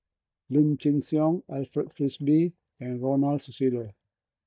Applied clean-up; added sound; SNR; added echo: neural mask model DeepFilterNet 3.